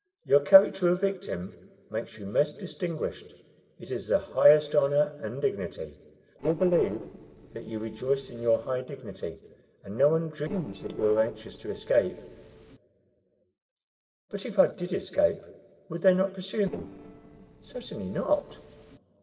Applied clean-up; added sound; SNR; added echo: neural separator model SepFormer DNS4.